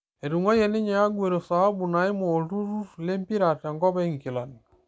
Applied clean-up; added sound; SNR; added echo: none; none; none; none.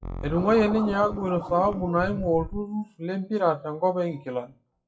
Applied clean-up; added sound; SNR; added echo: classical method WPE with log-MMSE.